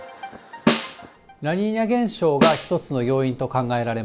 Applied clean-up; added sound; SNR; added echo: none; Snare drum; 3 dB; none.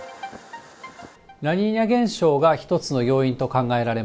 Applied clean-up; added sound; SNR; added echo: none; none; none; none.